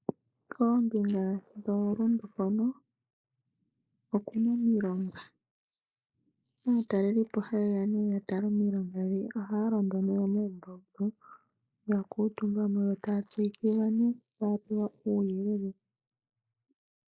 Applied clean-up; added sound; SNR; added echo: neural mask model Resemble Enhance denoiser.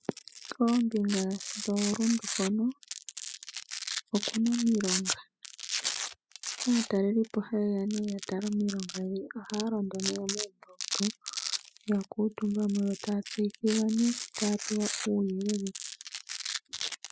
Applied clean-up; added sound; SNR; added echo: classical method spectral subtraction.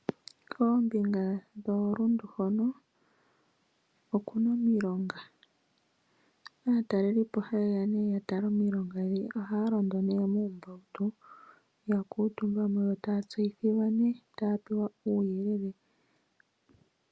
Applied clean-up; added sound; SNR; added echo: none; none; none; none.